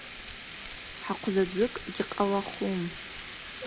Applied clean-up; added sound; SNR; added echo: none; Frying (food); 6 dB; none.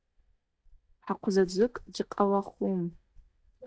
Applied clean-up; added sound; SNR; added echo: neural mask model DeepFilterNet 3.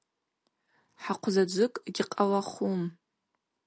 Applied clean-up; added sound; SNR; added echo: none; none; none; none.